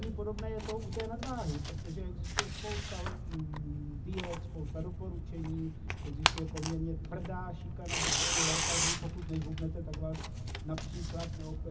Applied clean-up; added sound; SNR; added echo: none; Tearing; -4 dB; reverberation time 0.4 s.